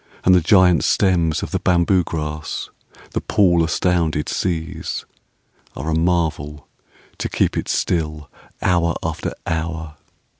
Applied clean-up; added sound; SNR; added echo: none; none; none; none.